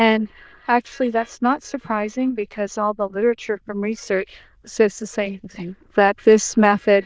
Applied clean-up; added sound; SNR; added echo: neural diffusion model UNIVERSE++.